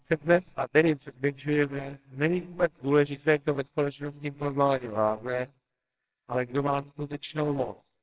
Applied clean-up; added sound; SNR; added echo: neural separator model SepFormer WHAMR!.